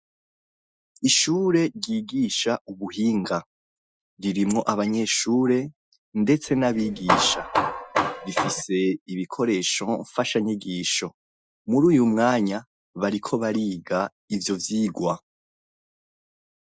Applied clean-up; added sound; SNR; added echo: classical method Wiener filter.